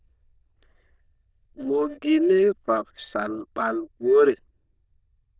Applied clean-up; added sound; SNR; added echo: neural diffusion model UNIVERSE++.